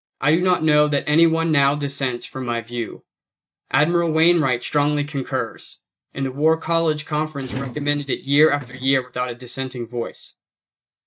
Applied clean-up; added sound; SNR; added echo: neural mask model DeepFilterNet 3.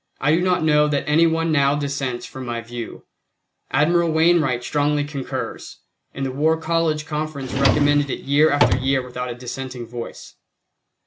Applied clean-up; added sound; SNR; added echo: none; Drawer open or close; 1 dB; none.